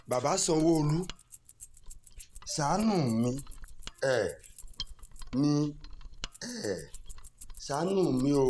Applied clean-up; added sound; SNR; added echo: none; Mechanisms + Keys jangling; 8 dB; none.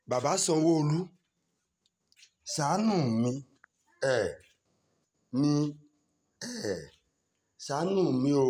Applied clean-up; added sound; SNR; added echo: none; none; none; none.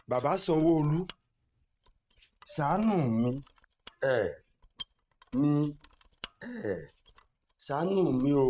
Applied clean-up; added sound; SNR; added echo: neural mask model RNNoise.